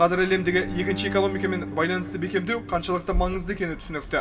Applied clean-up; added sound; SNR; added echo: none; Bowed string instrument; 11 dB; reverberation time 2.7 s.